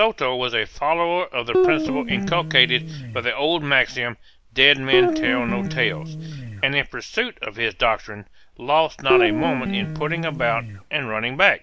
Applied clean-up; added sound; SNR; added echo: none; Guitar; 1 dB; none.